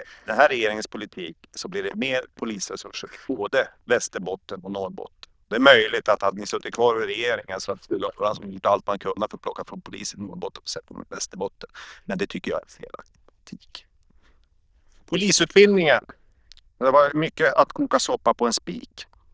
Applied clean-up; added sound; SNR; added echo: neural diffusion model UNIVERSE++.